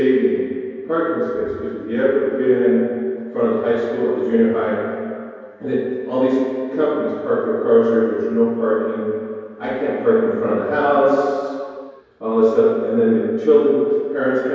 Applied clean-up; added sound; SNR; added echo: none; none; none; reverberation time 2.2 s.